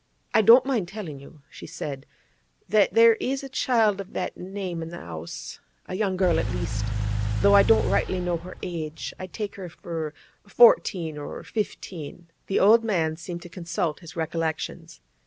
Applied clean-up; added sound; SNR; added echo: none; Engine / Car; 3 dB; none.